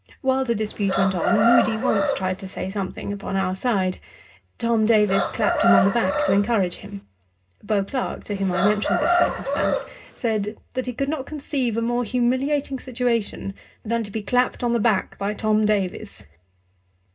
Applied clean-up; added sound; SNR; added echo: none; Chicken, rooster; 1 dB; reverberation time 0.2 s.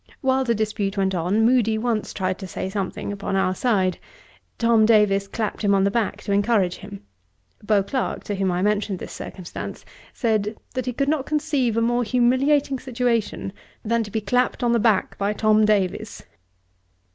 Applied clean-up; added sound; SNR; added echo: none; none; none; none.